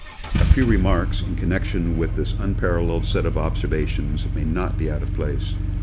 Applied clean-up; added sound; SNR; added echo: none; Engine starting / Car; -3 dB; none.